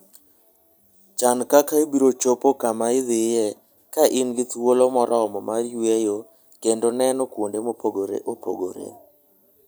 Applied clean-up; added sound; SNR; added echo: none; none; none; none.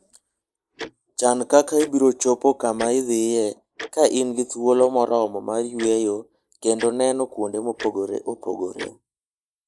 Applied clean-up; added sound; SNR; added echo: neural mask model Resemble Enhance denoiser.